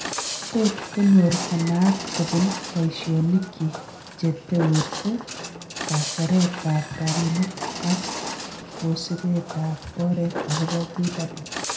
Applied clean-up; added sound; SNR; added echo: none; Walk, footsteps; 8 dB; reverberation time 0.5 s.